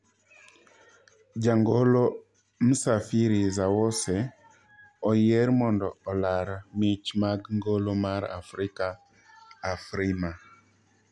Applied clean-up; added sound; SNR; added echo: none; none; none; none.